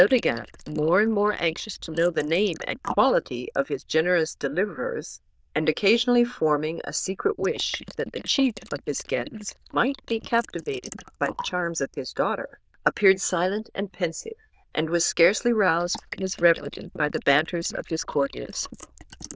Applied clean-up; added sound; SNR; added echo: neural diffusion model UNIVERSE++.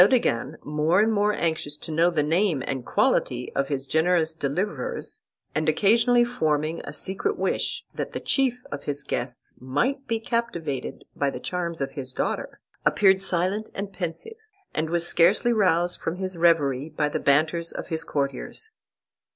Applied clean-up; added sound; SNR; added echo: none; none; none; none.